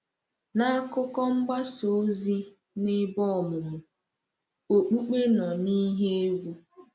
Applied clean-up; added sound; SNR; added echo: none; none; none; none.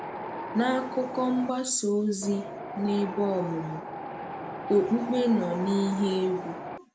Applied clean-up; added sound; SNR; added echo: none; Wind; 9 dB; none.